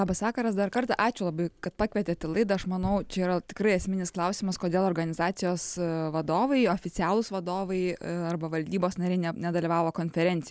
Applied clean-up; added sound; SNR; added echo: none; none; none; none.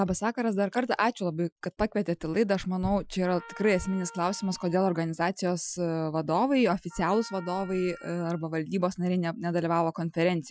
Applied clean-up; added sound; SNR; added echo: classical method Wiener filter.